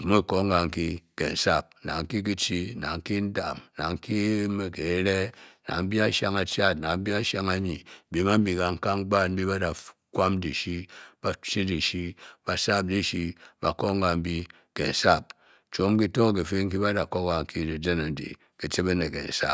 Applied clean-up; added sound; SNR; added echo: none; none; none; none.